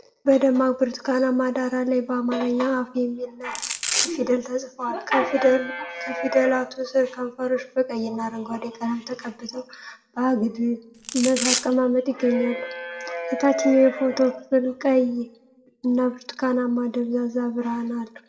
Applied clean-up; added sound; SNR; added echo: none; Domestic sounds, home sounds; 4 dB; reverberation time 0.5 s.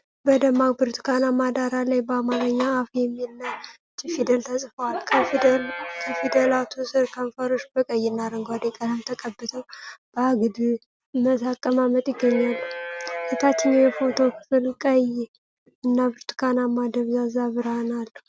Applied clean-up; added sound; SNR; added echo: none; none; none; none.